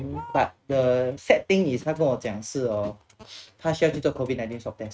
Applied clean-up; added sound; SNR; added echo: neural mask model RNNoise.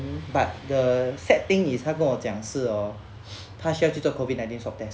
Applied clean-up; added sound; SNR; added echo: none; none; none; none.